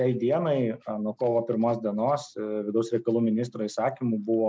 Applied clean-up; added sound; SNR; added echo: none; none; none; none.